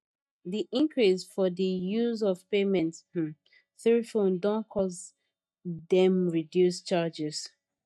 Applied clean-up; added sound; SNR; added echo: neural mask model DeepFilterNet 3.